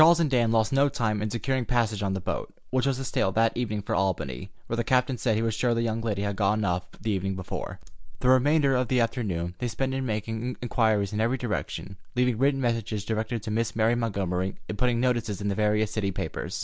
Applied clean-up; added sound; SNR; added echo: none; none; none; none.